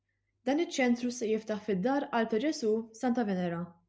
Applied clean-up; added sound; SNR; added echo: none; none; none; none.